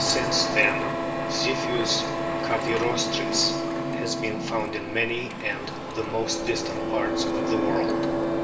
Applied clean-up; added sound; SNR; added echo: none; Printer; -1 dB; reverberation time 0.8 s.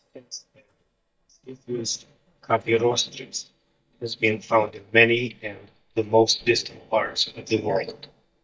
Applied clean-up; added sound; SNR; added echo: neural mask model DeepFilterNet 3.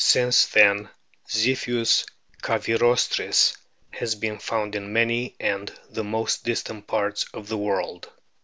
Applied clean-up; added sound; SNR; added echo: none; none; none; none.